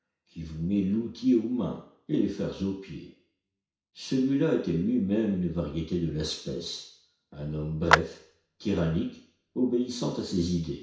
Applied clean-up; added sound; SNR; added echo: none; Clapping; 0 dB; reverberation time 0.6 s.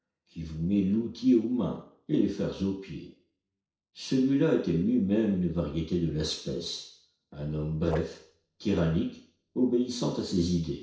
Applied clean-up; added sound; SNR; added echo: neural separator model SepFormer DNS4.